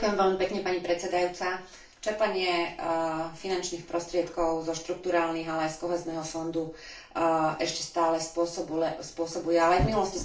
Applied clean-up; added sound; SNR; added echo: none; none; none; reverberation time 0.4 s.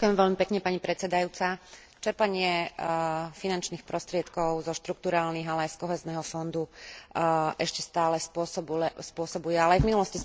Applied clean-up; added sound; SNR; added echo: none; none; none; none.